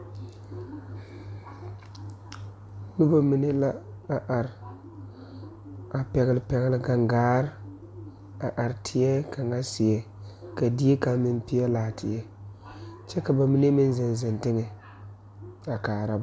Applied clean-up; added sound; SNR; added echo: none; none; none; none.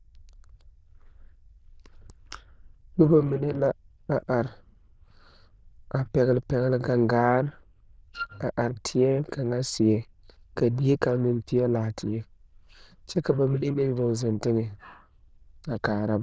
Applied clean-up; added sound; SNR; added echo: neural diffusion model UNIVERSE++.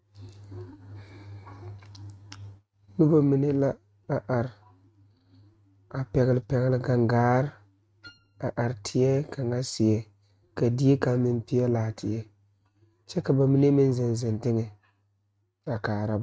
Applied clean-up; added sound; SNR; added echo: neural mask model RNNoise.